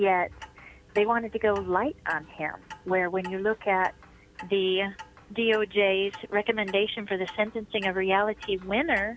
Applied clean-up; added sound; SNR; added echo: none; Clock; 19 dB; none.